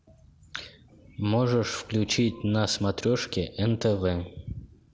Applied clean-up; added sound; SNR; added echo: none; none; none; none.